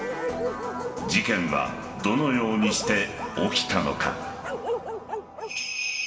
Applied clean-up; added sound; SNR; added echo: none; Bark; 8 dB; reverberation time 2.1 s.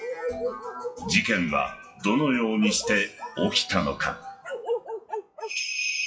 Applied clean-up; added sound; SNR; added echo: classical method WPE with log-MMSE.